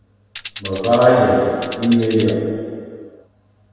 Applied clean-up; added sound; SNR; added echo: none; Tambourine; 16 dB; reverberation time 1.9 s.